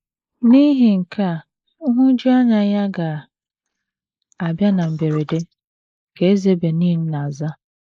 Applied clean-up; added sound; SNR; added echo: neural mask model Resemble Enhance denoiser.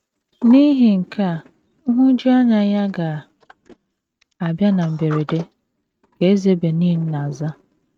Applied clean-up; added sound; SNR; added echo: neural mask model RNNoise.